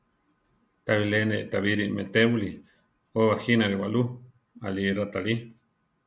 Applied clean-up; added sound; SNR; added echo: none; none; none; none.